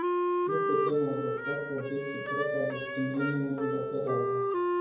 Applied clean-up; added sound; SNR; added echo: none; Wind instrument, woodwind instrument; -2 dB; reverberation time 1.0 s.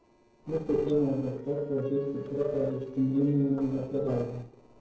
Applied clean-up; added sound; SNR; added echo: neural separator model SepFormer DNS4.